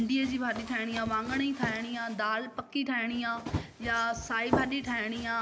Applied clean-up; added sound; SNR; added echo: none; Run; 8 dB; none.